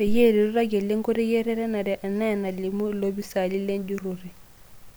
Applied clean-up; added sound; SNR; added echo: none; none; none; none.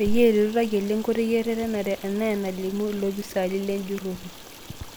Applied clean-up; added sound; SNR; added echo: none; Stream; 18 dB; none.